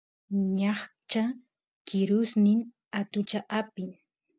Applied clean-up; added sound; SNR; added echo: none; none; none; none.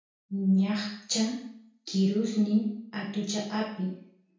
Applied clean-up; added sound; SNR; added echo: none; none; none; reverberation time 0.6 s.